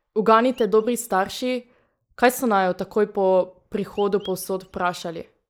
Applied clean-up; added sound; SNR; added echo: neural mask model Resemble Enhance denoiser.